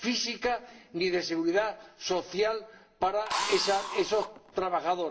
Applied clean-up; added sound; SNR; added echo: none; Drill; 6 dB; reverberation time 0.7 s.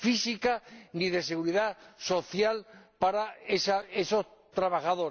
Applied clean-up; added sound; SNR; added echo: none; none; none; none.